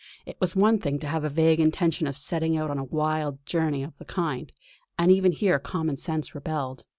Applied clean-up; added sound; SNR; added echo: none; none; none; none.